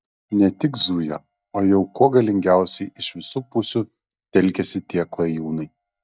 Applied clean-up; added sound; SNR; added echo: neural mask model DeepFilterNet 3.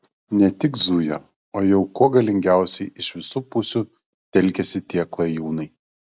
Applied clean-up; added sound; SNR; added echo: none; none; none; none.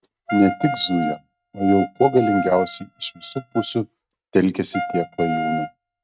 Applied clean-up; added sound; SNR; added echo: neural mask model RNNoise.